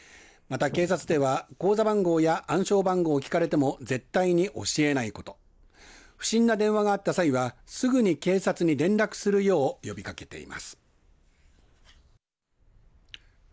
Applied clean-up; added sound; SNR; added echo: neural mask model Resemble Enhance denoiser.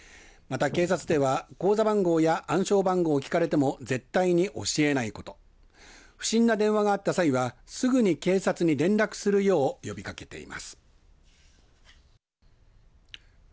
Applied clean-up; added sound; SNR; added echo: none; Wind; 14 dB; none.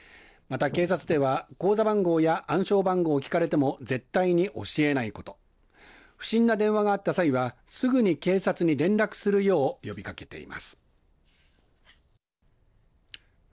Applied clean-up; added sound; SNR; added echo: neural separator model SepFormer DNS4.